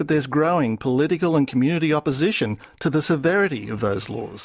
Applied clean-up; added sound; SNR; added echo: none; none; none; none.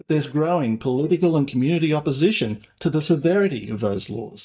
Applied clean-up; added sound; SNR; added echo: neural mask model DeepFilterNet 3.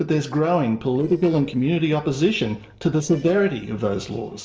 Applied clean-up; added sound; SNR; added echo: neural separator model SepFormer DNS4.